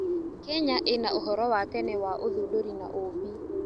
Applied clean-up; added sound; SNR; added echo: none; Bird; 4 dB; none.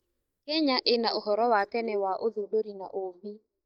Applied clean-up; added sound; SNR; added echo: neural mask model DeepFilterNet 3.